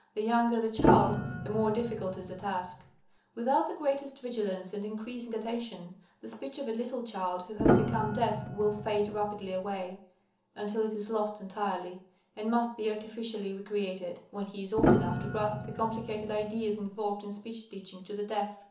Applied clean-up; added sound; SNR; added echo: none; Piano; -1 dB; reverberation time 0.8 s.